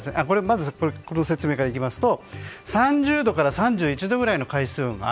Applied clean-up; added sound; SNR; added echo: none; none; none; none.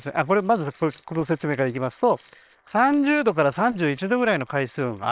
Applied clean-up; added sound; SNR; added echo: neural separator model SepFormer WHAM!.